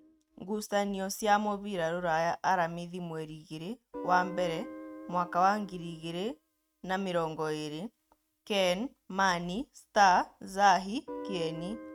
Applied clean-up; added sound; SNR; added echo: neural mask model RNNoise.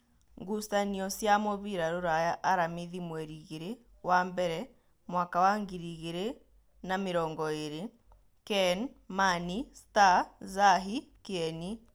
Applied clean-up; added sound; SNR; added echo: none; none; none; none.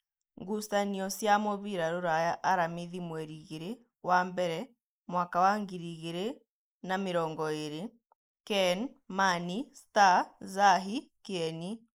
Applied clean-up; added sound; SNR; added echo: neural mask model Resemble Enhance denoiser.